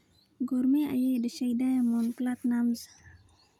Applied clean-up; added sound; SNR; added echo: none; none; none; none.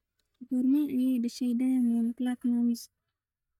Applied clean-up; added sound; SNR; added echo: neural mask model DeepFilterNet 3.